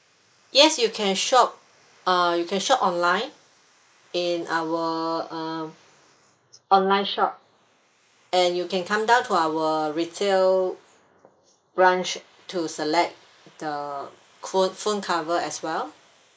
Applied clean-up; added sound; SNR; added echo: neural mask model Resemble Enhance denoiser.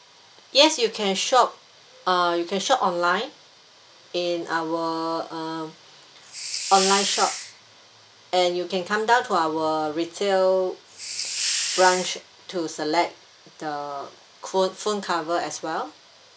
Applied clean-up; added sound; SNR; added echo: none; Hiss; 4 dB; none.